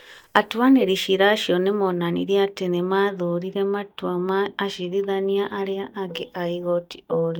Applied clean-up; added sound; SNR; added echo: neural mask model DeepFilterNet 3.